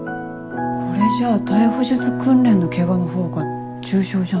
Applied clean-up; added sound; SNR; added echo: none; none; none; none.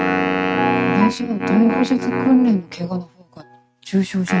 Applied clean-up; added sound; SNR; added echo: neural mask model RNNoise.